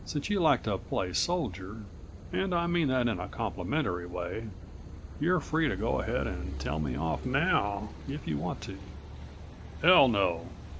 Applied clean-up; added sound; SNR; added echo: none; Car passing by / Idling / Accelerating, revving, vroom; 11 dB; none.